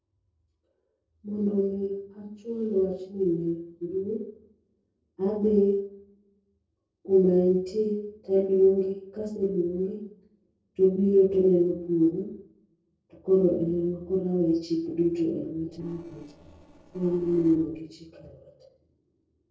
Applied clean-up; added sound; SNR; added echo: neural separator model SepFormer DNS4.